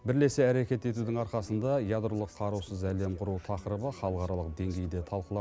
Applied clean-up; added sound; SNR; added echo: none; none; none; none.